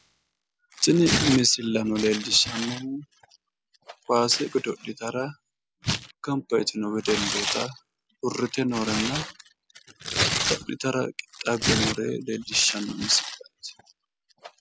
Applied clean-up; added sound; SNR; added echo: classical method spectral subtraction.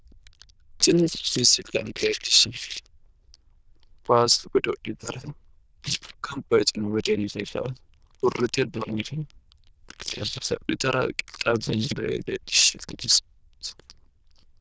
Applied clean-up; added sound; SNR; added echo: neural diffusion model UNIVERSE++.